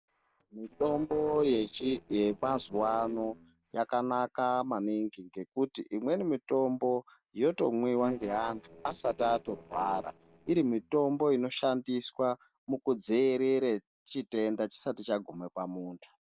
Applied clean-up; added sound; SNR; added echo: neural separator model SepFormer DNS4.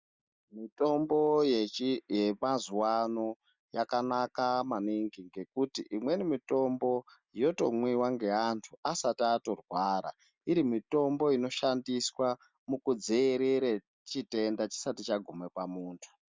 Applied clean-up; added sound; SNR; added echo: none; none; none; none.